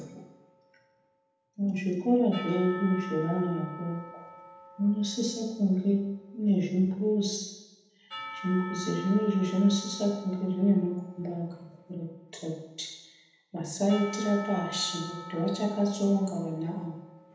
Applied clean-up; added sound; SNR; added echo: none; Church bell / Percussion; 16 dB; reverberation time 0.9 s.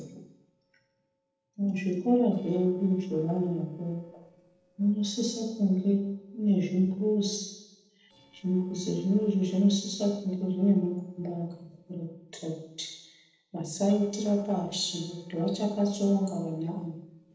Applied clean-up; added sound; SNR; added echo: neural separator model SepFormer DNS4.